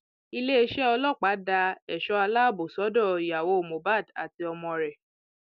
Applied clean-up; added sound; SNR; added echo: none; none; none; none.